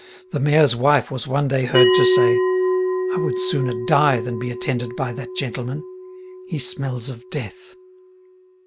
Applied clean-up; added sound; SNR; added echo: none; Bell; 1 dB; none.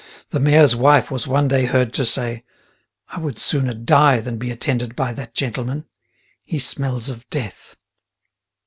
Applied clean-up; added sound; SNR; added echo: none; none; none; none.